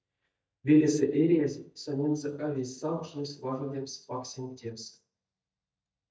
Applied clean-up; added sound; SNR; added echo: neural mask model DeepFilterNet 3.